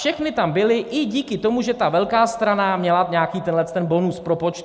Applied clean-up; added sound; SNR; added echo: none; none; none; none.